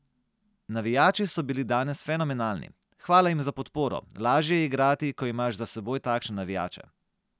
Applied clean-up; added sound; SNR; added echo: none; none; none; none.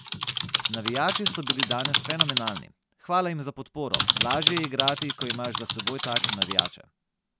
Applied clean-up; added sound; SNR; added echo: none; Typing; -3 dB; none.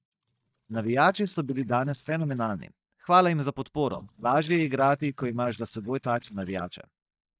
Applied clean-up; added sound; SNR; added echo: neural mask model DeepFilterNet 3.